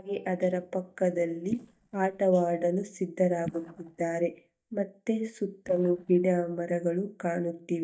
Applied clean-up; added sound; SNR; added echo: neural mask model DeepFilterNet 3.